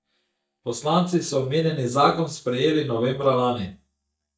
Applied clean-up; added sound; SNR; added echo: neural mask model DeepFilterNet 3.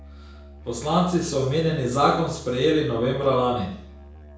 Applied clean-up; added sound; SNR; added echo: none; Musical instrument; 19 dB; reverberation time 0.7 s.